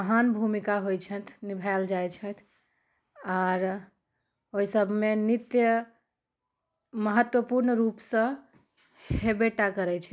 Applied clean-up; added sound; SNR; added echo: none; none; none; none.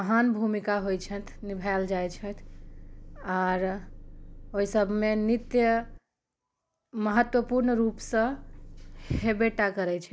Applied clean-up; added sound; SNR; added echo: none; Engine; 15 dB; none.